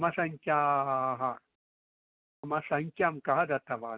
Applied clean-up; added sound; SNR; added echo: none; none; none; none.